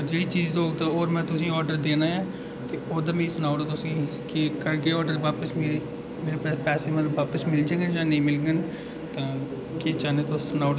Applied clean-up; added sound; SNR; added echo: none; none; none; none.